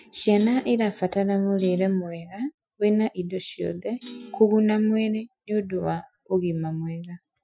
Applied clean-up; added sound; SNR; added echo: classical method Wiener filter.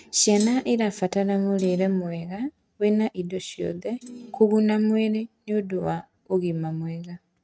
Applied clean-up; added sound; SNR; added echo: neural mask model RNNoise.